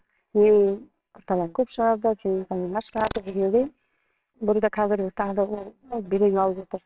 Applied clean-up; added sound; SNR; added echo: neural separator model SepFormer WHAMR!.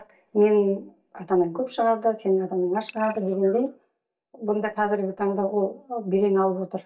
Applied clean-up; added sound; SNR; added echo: neural mask model DeepFilterNet 3.